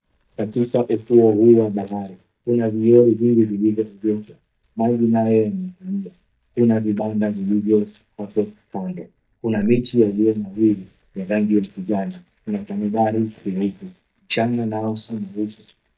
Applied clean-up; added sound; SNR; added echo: neural mask model DeepFilterNet 3.